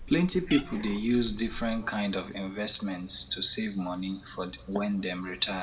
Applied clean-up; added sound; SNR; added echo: none; Cat; 13 dB; reverberation time 1.3 s.